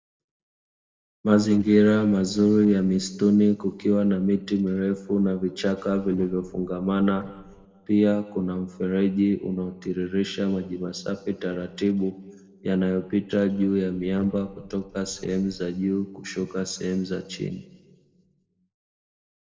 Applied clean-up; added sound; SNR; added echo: neural separator model SepFormer DNS4.